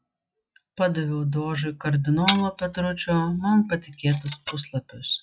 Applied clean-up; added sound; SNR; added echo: classical method log-MMSE.